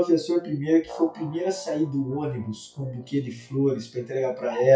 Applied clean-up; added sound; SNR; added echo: classical method WPE with log-MMSE.